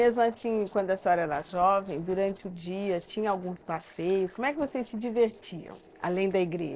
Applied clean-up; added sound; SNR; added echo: neural separator model SepFormer DNS4.